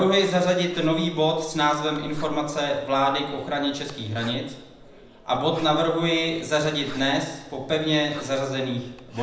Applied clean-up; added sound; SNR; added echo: none; Writing; 19 dB; reverberation time 0.8 s.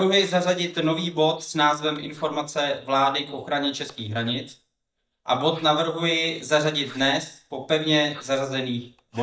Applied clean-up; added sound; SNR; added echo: neural mask model DeepFilterNet 3.